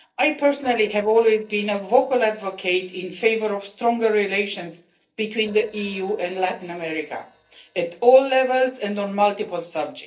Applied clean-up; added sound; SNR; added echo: neural separator model SepFormer DNS4.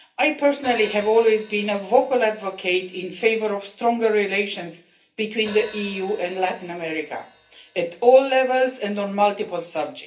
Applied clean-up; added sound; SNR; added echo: none; Hi-hat; 20 dB; reverberation time 0.3 s.